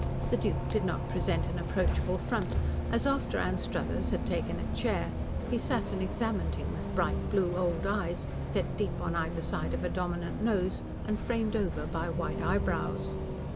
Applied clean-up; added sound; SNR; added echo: none; Bus; 0 dB; none.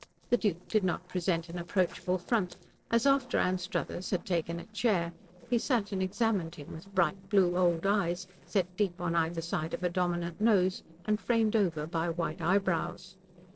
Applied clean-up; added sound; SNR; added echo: neural separator model SepFormer DNS4.